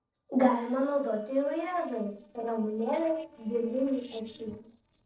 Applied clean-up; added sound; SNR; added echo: neural separator model SepFormer DNS4.